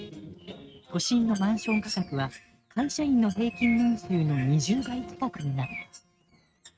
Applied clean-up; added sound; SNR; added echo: neural mask model RNNoise.